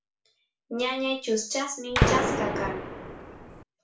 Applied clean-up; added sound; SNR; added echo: none; Gunshot, gunfire; -5 dB; reverberation time 0.2 s.